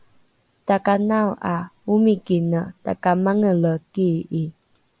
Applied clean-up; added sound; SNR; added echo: none; none; none; none.